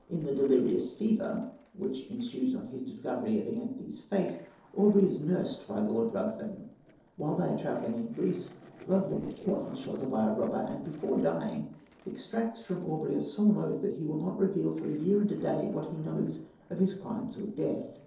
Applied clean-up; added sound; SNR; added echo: neural separator model SepFormer DNS4.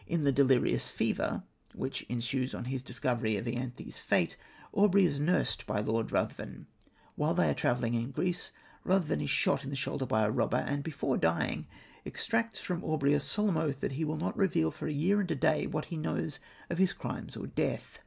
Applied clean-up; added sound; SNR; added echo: none; none; none; none.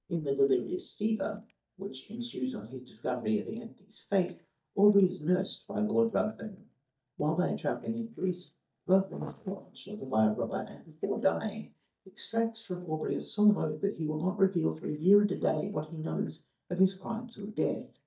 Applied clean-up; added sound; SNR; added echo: neural mask model DeepFilterNet 3.